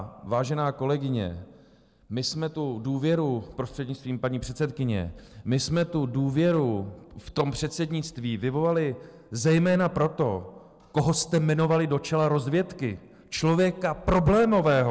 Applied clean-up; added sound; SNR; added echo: none; none; none; none.